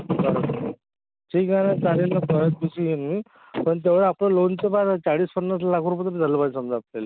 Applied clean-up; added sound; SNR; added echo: none; none; none; none.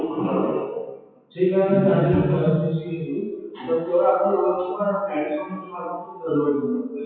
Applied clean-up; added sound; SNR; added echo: classical method WPE with log-MMSE.